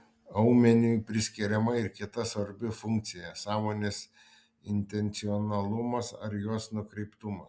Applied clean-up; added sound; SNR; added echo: none; none; none; none.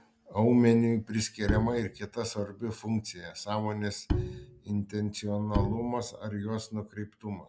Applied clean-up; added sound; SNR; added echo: none; Bowed string instrument; 5 dB; none.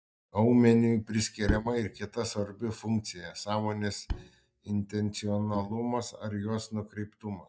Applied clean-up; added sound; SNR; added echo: neural mask model DeepFilterNet 3.